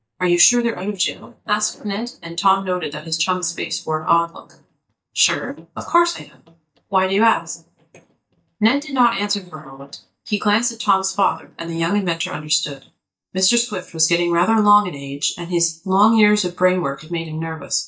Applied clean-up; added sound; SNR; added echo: neural mask model DeepFilterNet 3.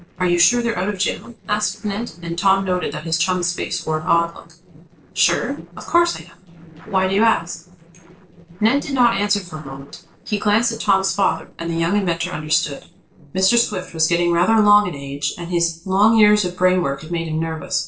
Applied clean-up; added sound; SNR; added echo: neural separator model SepFormer DNS4.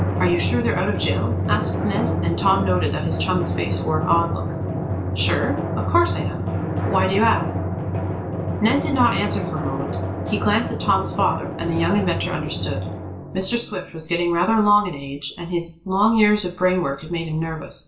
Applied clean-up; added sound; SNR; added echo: none; Drum; 3 dB; reverberation time 0.3 s.